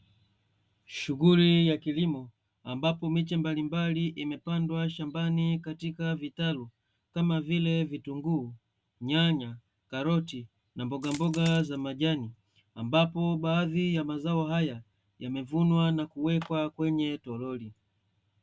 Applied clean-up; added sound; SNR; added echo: none; Coin (dropping); 17 dB; none.